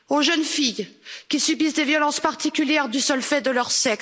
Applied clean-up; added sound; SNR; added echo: none; none; none; none.